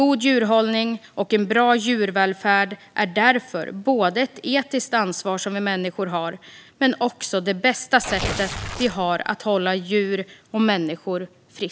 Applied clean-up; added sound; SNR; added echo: none; Tearing; 8 dB; none.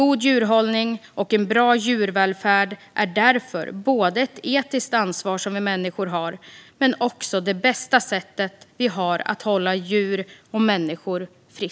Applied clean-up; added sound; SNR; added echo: none; none; none; none.